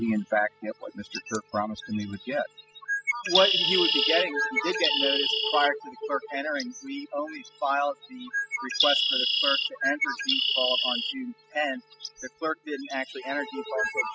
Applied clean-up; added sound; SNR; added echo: classical method spectral subtraction.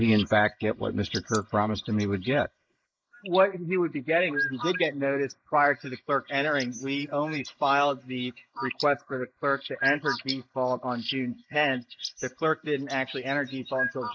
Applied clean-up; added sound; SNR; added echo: neural mask model Resemble Enhance denoiser.